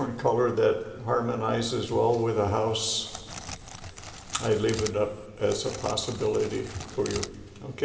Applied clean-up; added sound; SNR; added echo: none; Crackle; 12 dB; reverberation time 2.5 s.